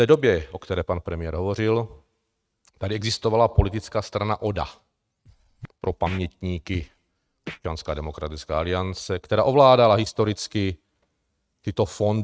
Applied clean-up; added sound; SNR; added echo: neural mask model RNNoise.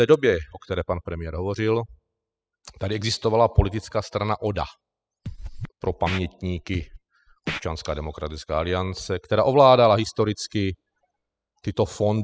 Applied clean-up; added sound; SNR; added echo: classical method spectral subtraction.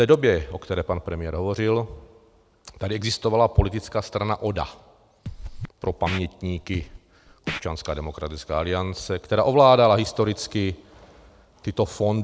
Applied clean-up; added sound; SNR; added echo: none; Scratching (performance technique); 13 dB; none.